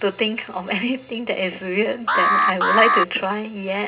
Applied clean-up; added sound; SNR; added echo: none; Alarm; -3 dB; reverberation time 0.2 s.